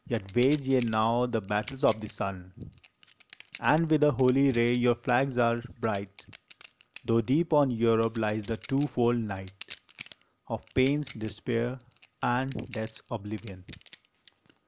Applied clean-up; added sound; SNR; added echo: none; Chink, clink; 11 dB; none.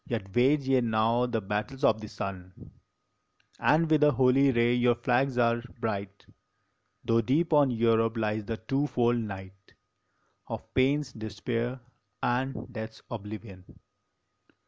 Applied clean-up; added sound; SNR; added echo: none; none; none; none.